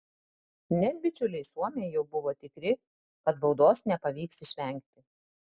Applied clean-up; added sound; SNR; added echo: none; none; none; none.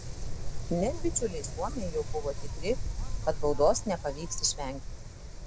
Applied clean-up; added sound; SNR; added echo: none; Wind; 1 dB; none.